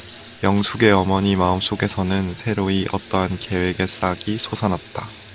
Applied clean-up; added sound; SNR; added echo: none; Bathtub (filling or washing) / Water tap, faucet; 20 dB; none.